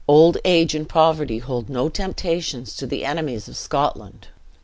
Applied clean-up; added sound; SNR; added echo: none; none; none; none.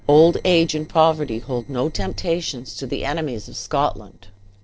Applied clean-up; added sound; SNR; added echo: neural separator model SepFormer DNS4.